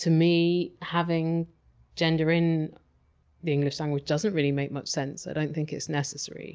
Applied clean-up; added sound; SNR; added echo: none; none; none; none.